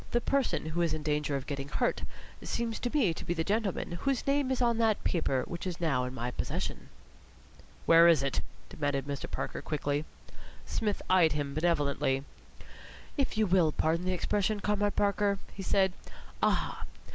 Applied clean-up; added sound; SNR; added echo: none; none; none; none.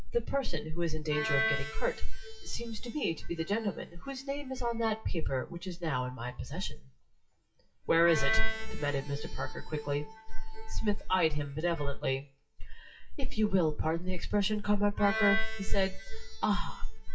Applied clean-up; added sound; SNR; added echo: classical method WPE with log-MMSE.